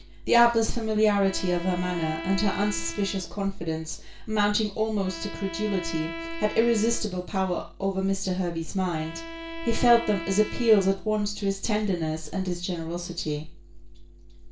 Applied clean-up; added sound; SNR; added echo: none; Bowed string instrument; 13 dB; reverberation time 0.3 s.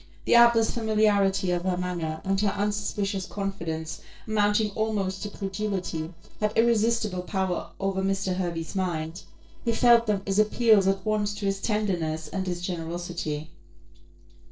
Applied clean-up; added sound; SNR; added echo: neural separator model SepFormer DNS4.